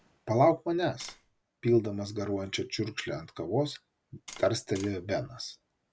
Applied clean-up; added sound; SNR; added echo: none; Tap; 18 dB; none.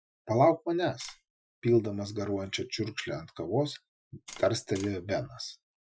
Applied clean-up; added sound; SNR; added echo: classical method Wiener filter.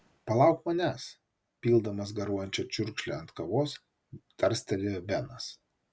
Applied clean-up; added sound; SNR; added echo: none; none; none; none.